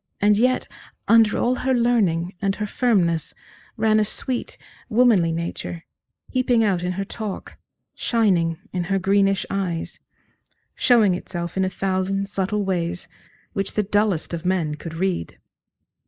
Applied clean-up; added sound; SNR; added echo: neural mask model Resemble Enhance denoiser.